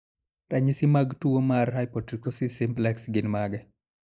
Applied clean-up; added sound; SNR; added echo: neural mask model Resemble Enhance denoiser.